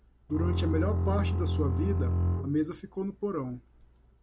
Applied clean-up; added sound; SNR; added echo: none; Bowed string instrument; -5 dB; none.